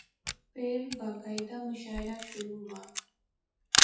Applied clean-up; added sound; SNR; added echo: classical method WPE with log-MMSE.